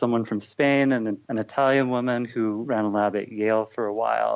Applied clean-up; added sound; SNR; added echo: none; none; none; none.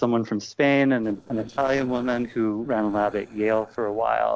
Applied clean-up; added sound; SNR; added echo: neural separator model SepFormer DNS4.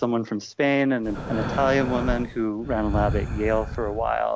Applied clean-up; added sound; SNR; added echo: none; Breathing; 6 dB; none.